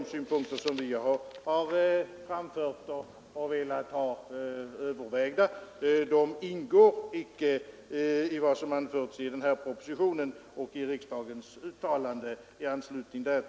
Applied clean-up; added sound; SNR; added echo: none; none; none; none.